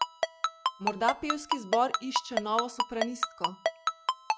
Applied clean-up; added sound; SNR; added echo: none; Ringtone; -2 dB; none.